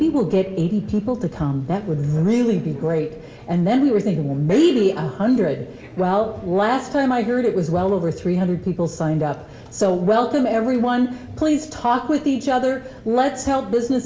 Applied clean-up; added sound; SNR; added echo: none; none; none; none.